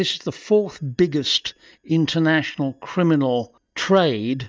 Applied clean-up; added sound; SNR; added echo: neural mask model DeepFilterNet 3.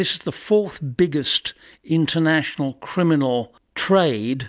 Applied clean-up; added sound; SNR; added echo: none; none; none; none.